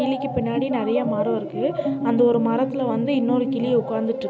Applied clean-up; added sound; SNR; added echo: none; none; none; none.